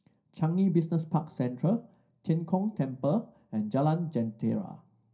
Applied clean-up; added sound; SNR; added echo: none; none; none; reverberation time 0.3 s.